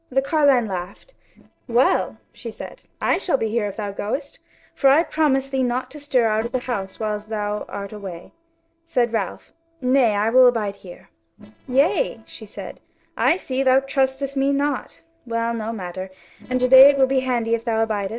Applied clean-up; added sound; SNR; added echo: neural separator model SepFormer DNS4.